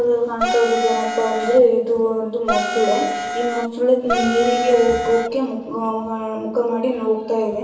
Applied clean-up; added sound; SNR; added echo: none; Wind instrument, woodwind instrument; 3 dB; reverberation time 1.0 s.